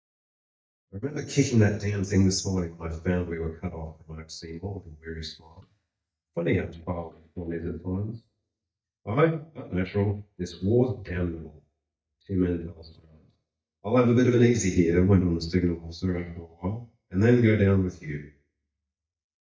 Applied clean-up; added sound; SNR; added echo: neural mask model DeepFilterNet 3.